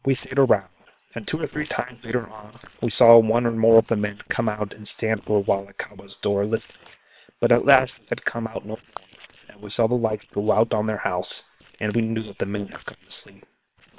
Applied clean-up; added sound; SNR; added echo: neural separator model SepFormer WHAM!.